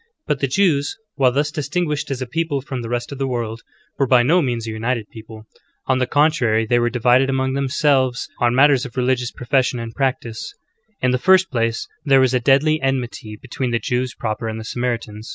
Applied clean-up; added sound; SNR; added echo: none; none; none; none.